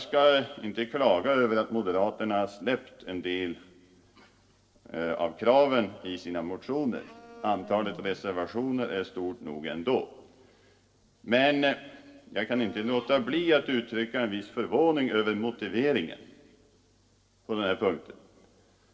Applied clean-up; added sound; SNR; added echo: neural separator model SepFormer DNS4.